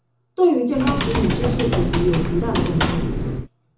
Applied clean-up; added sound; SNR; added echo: none; Typing; 0 dB; reverberation time 0.5 s.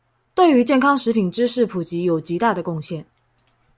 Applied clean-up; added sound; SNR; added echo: none; none; none; none.